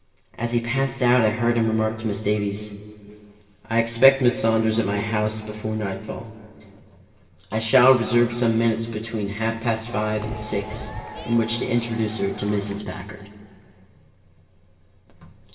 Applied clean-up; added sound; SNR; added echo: neural separator model SepFormer DNS4.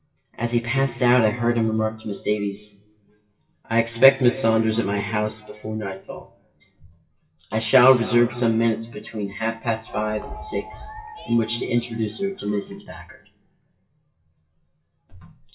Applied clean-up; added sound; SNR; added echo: classical method WPE with log-MMSE.